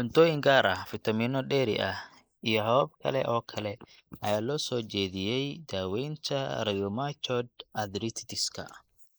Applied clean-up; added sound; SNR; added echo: neural mask model Resemble Enhance denoiser.